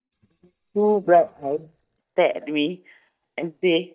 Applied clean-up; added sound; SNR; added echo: neural mask model DeepFilterNet 3.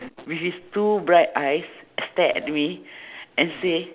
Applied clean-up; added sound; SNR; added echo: none; none; none; none.